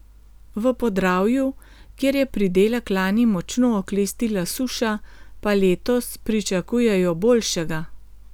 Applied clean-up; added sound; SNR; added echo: none; none; none; none.